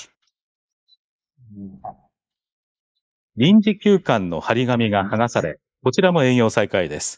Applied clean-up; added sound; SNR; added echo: neural mask model Resemble Enhance denoiser.